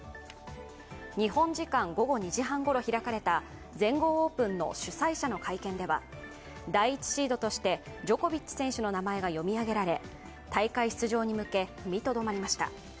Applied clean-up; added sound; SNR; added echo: none; none; none; none.